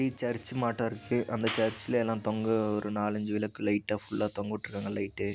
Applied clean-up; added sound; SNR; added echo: none; Clapping; 9 dB; none.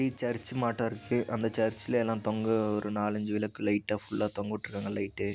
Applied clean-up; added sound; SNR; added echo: none; none; none; none.